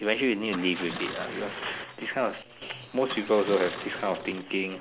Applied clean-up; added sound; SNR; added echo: none; Engine starting; 11 dB; none.